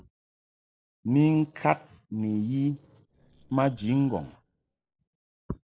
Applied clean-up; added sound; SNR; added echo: neural separator model SepFormer DNS4.